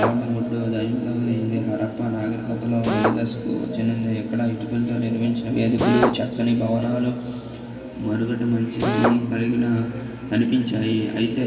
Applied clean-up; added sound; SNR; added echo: none; Drill; 9 dB; reverberation time 2.5 s.